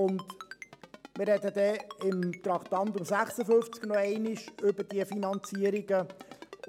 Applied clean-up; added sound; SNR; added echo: none; Ringtone; 17 dB; none.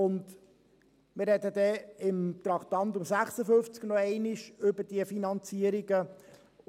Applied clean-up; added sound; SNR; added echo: none; none; none; none.